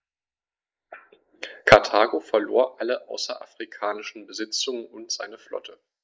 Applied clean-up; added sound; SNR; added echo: neural mask model Resemble Enhance denoiser.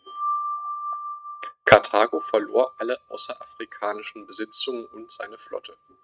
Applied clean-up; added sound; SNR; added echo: neural mask model RNNoise.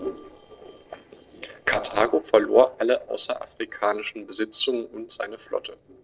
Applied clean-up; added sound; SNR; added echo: neural separator model SepFormer DNS4.